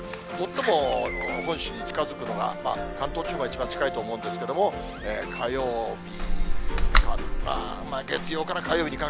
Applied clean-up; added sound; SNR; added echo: none; Slam; 0 dB; none.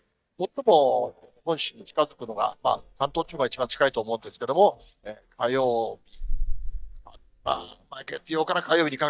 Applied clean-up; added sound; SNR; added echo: neural mask model DeepFilterNet 3.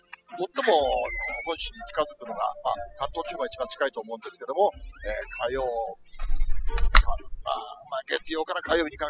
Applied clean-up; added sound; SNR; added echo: classical method spectral subtraction.